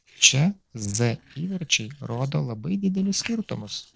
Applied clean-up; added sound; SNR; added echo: neural separator model SepFormer DNS4.